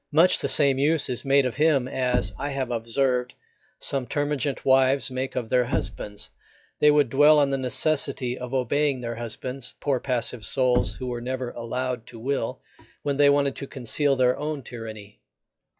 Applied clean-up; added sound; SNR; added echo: classical method log-MMSE.